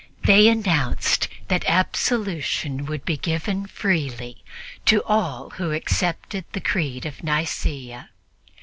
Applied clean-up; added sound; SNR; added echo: none; none; none; none.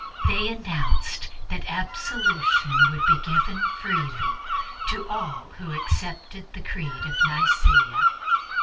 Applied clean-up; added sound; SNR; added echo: none; Bird vocalization, bird call, bird song; -1 dB; reverberation time 0.2 s.